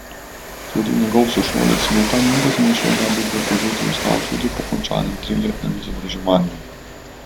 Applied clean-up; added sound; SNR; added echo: none; Train; 5 dB; none.